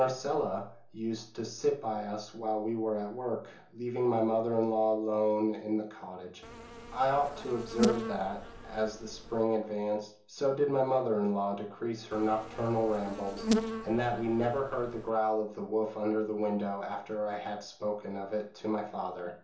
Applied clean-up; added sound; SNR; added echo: none; Insect; 5 dB; reverberation time 0.6 s.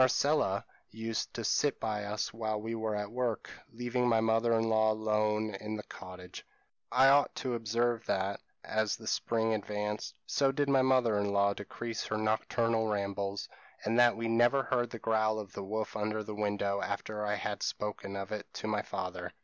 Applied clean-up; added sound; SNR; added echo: none; none; none; none.